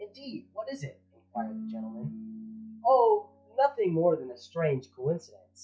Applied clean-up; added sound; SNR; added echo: classical method log-MMSE.